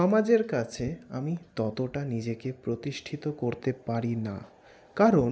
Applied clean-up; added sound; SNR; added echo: none; none; none; none.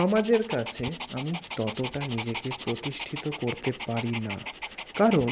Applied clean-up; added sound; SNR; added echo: none; Dog; 9 dB; none.